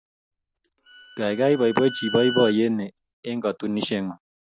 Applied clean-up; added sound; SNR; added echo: none; Bowed string instrument; 12 dB; none.